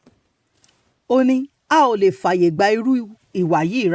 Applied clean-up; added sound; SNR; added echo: none; none; none; none.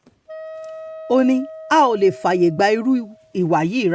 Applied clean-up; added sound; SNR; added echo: none; Wind instrument, woodwind instrument; 18 dB; none.